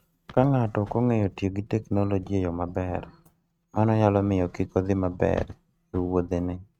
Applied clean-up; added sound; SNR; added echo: neural mask model RNNoise.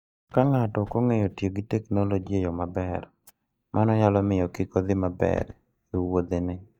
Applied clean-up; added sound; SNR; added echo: neural mask model DeepFilterNet 3.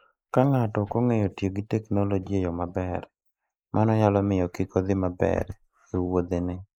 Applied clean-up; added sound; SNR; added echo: neural mask model Resemble Enhance denoiser.